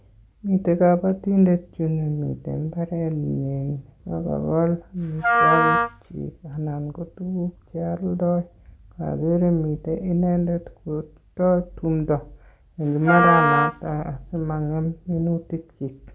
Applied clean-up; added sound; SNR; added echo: none; Wind instrument, woodwind instrument; -1 dB; none.